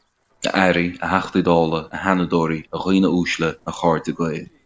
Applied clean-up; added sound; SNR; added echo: neural separator model SepFormer DNS4.